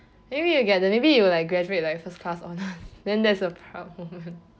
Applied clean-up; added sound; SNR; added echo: none; none; none; none.